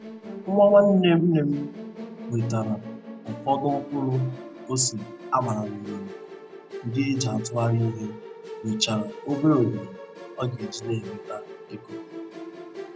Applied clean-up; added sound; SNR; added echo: none; Musical instrument; 13 dB; none.